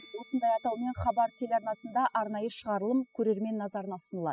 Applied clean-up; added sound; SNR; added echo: classical method spectral subtraction.